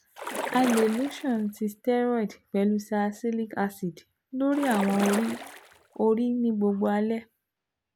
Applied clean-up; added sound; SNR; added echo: none; Splash, splatter; 8 dB; none.